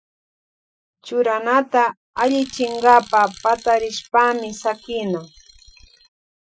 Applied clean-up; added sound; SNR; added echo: classical method Wiener filter.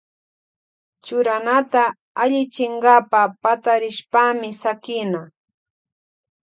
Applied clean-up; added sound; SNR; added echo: none; none; none; none.